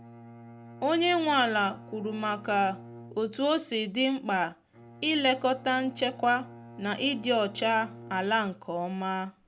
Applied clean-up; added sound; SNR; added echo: none; Bowed string instrument; 19 dB; none.